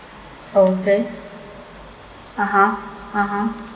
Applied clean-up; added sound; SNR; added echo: none; none; none; none.